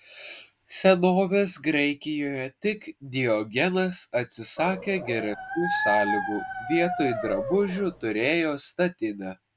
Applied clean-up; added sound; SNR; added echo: none; Dog; 4 dB; none.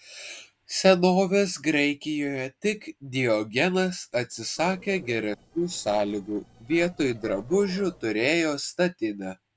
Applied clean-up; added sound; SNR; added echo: neural separator model SepFormer DNS4.